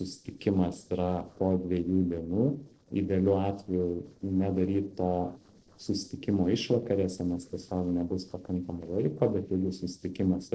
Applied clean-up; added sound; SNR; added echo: neural separator model SepFormer DNS4.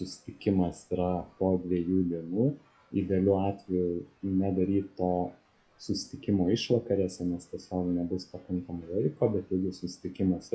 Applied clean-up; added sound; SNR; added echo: classical method WPE with log-MMSE.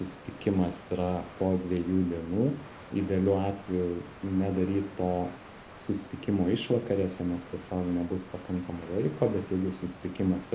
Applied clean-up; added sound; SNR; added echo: none; Water; 17 dB; reverberation time 0.9 s.